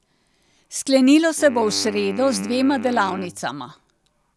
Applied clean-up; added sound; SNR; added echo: none; Wind instrument, woodwind instrument; 16 dB; none.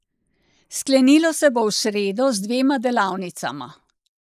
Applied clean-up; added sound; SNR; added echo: neural mask model Resemble Enhance denoiser.